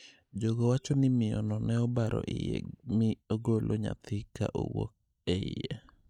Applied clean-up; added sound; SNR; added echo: neural mask model DeepFilterNet 3.